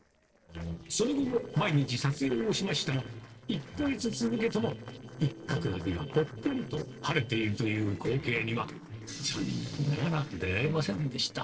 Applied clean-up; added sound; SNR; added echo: neural separator model SepFormer DNS4.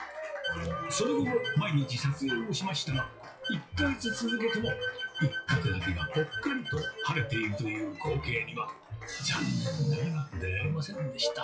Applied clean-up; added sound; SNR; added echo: classical method WPE with log-MMSE.